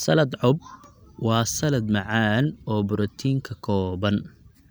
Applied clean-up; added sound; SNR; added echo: none; none; none; none.